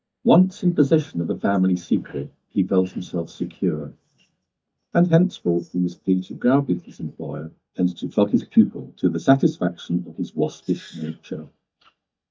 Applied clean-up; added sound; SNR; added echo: neural mask model DeepFilterNet 3.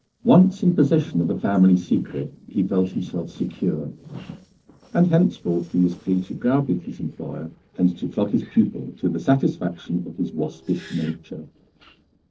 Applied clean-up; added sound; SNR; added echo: neural separator model SepFormer DNS4.